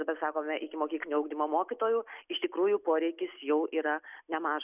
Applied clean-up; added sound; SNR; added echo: none; none; none; none.